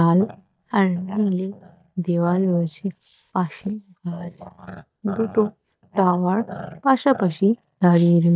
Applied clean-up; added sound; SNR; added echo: neural mask model DeepFilterNet 3.